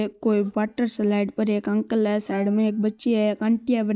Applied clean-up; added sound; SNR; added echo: neural mask model DeepFilterNet 3.